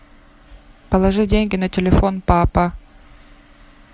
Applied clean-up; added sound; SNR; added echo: none; none; none; none.